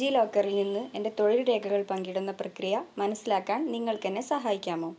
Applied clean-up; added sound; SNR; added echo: none; none; none; none.